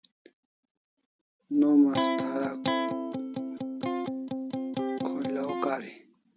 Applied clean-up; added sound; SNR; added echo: none; Electric guitar; -1 dB; none.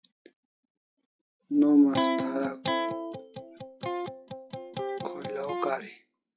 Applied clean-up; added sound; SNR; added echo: classical method log-MMSE.